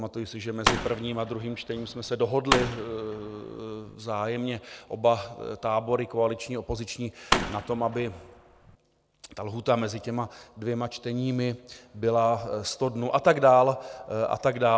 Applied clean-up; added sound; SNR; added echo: none; Fireworks; 4 dB; none.